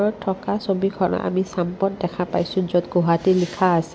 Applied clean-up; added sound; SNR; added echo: none; none; none; none.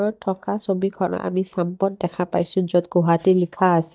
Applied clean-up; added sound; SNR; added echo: neural mask model DeepFilterNet 3.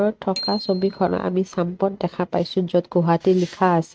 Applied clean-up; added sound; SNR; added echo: neural mask model RNNoise.